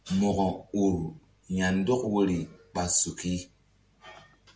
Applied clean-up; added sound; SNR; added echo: none; none; none; none.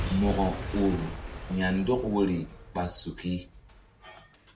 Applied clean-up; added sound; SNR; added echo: none; Shatter / Crushing / Boom; 8 dB; none.